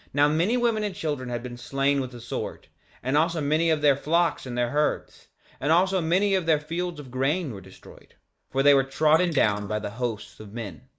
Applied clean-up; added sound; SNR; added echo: neural mask model Resemble Enhance denoiser.